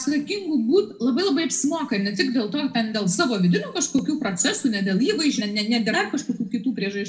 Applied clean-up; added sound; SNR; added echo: neural separator model SepFormer DNS4.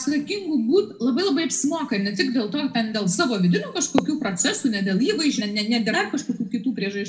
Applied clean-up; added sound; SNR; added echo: none; Fireworks; 18 dB; reverberation time 0.4 s.